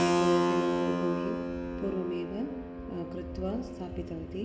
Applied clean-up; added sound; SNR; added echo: none; Keyboard (musical); -4 dB; reverberation time 1.1 s.